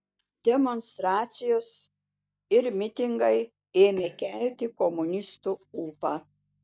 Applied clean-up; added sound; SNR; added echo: neural mask model DeepFilterNet 3.